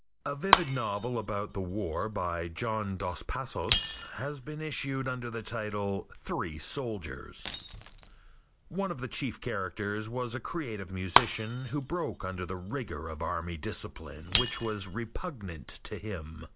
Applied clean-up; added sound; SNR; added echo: none; Shatter; 3 dB; none.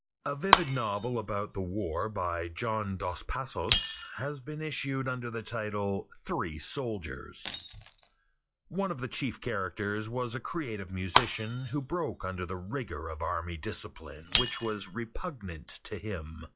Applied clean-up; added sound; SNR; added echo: classical method log-MMSE.